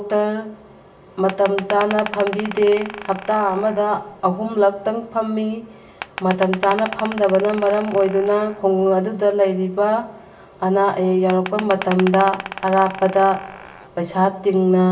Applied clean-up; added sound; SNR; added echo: none; Glass; 13 dB; reverberation time 0.1 s.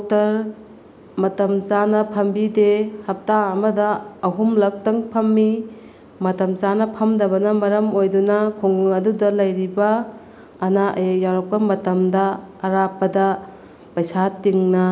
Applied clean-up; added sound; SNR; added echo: none; none; none; none.